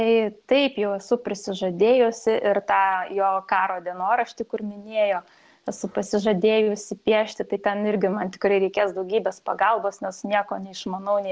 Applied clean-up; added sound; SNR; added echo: none; none; none; none.